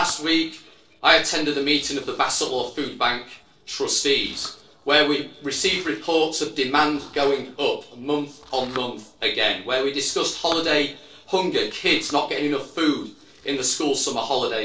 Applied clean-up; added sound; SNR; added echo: neural separator model SepFormer DNS4.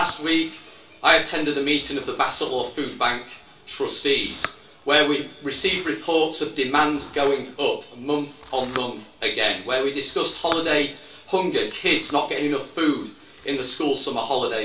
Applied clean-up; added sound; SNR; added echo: none; Domestic sounds, home sounds; 20 dB; reverberation time 0.2 s.